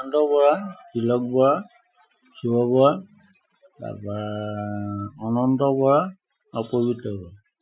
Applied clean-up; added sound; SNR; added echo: classical method Wiener filter.